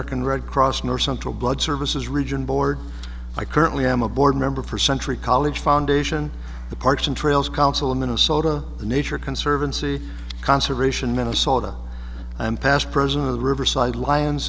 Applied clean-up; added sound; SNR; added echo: none; none; none; none.